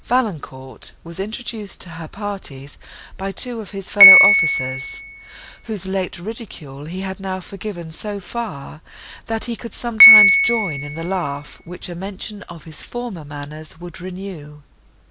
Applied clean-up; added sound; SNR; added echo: none; Piano; -5 dB; none.